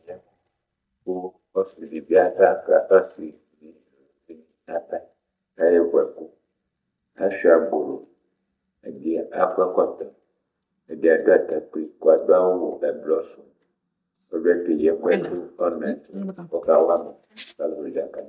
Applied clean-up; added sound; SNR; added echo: neural mask model DeepFilterNet 3.